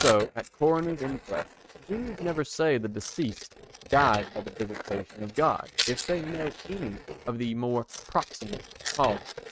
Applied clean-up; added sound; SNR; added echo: neural mask model RNNoise.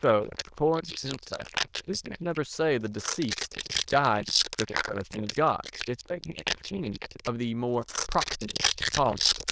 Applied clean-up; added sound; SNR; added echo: neural diffusion model UNIVERSE++.